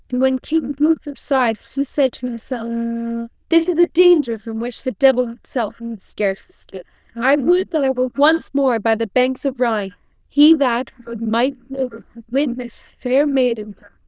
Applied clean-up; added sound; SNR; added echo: neural diffusion model UNIVERSE++.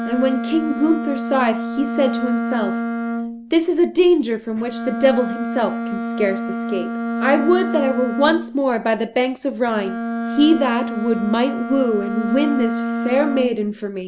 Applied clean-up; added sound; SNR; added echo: none; Bowed string instrument; 5 dB; none.